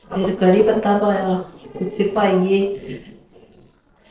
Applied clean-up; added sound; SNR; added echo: neural separator model SepFormer DNS4.